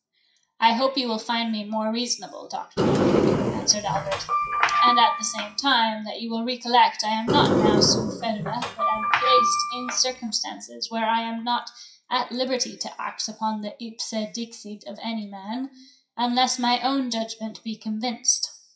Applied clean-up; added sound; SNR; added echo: classical method WPE with log-MMSE.